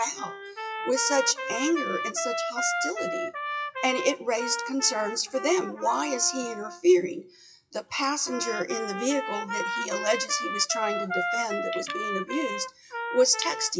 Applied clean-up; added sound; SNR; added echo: classical method WPE with log-MMSE.